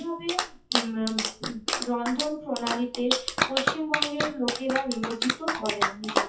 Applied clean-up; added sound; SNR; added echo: classical method WPE with log-MMSE.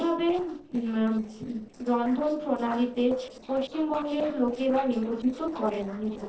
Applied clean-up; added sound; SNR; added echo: neural separator model SepFormer DNS4.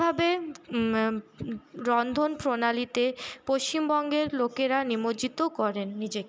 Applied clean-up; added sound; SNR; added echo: none; none; none; none.